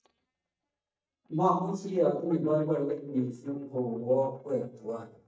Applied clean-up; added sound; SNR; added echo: neural mask model DeepFilterNet 3.